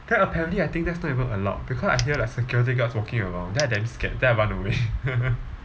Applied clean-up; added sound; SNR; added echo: none; Coin (dropping); 14 dB; none.